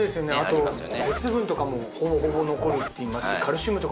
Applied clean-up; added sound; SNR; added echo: none; Zipper (clothing); 10 dB; none.